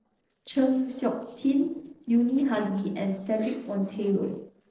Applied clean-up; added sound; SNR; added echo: neural separator model SepFormer DNS4.